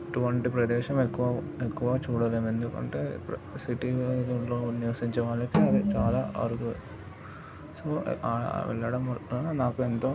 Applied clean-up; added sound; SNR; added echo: none; Snare drum; 2 dB; none.